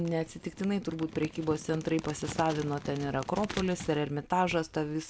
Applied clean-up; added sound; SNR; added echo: none; Crumpling, crinkling; 13 dB; none.